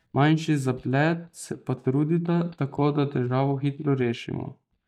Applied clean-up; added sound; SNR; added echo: neural mask model DeepFilterNet 3.